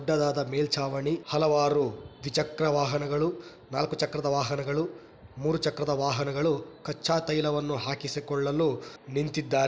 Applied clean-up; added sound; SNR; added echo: none; none; none; none.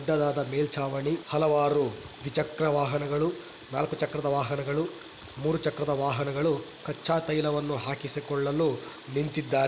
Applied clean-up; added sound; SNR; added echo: none; Water tap, faucet; 14 dB; none.